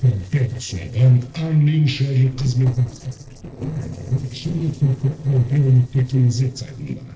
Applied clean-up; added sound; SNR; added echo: neural separator model SepFormer DNS4.